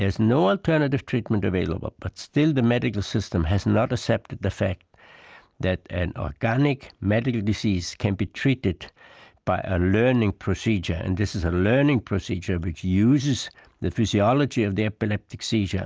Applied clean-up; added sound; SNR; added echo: none; none; none; none.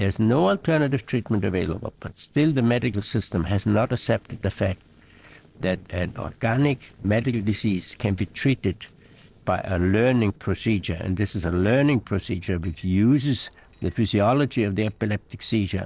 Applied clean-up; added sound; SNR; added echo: neural separator model SepFormer DNS4.